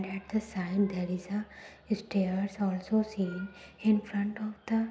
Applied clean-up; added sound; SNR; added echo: none; none; none; none.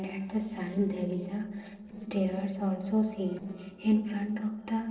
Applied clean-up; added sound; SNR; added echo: neural separator model SepFormer DNS4.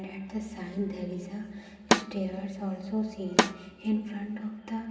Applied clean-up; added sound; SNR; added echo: none; Snare drum; -3 dB; reverberation time 2.0 s.